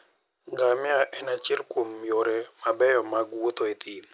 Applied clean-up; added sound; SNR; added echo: none; none; none; none.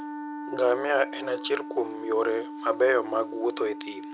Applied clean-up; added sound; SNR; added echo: none; Wind instrument, woodwind instrument; 10 dB; none.